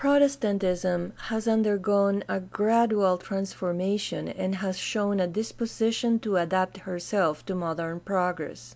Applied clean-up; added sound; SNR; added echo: none; none; none; none.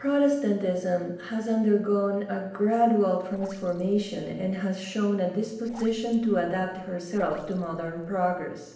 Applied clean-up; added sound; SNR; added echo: neural separator model SepFormer DNS4.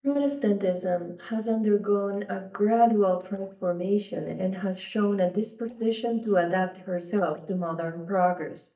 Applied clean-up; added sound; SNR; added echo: neural mask model DeepFilterNet 3.